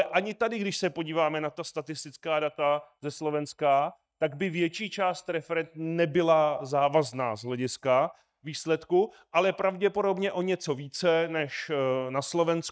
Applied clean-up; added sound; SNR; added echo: neural mask model DeepFilterNet 3.